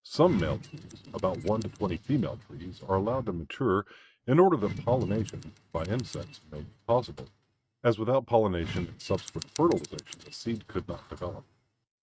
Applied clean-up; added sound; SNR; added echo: neural mask model RNNoise.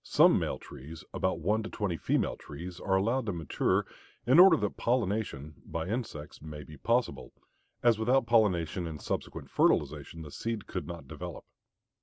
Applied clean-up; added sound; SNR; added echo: none; none; none; none.